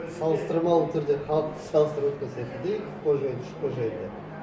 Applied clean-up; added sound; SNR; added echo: none; none; none; none.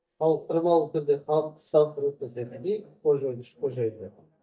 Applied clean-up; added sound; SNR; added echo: neural mask model DeepFilterNet 3.